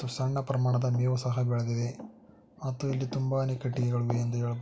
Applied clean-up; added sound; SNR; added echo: none; Thump, thud; 19 dB; none.